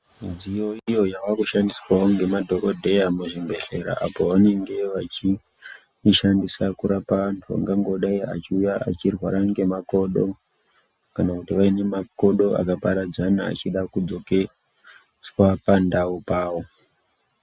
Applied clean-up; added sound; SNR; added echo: none; none; none; none.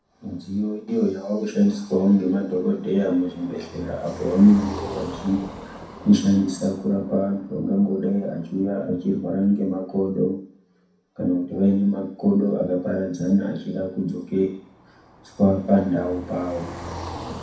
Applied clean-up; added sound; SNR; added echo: none; Car passing by; 18 dB; reverberation time 0.6 s.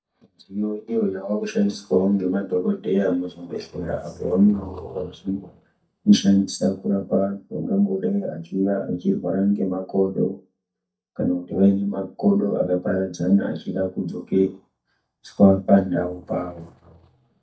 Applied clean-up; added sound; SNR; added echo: neural mask model DeepFilterNet 3.